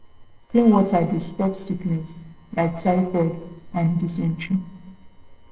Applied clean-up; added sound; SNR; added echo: neural separator model SepFormer DNS4.